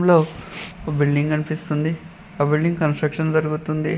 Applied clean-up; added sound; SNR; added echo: none; none; none; none.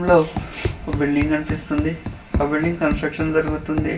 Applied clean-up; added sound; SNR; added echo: none; Run; 6 dB; reverberation time 0.2 s.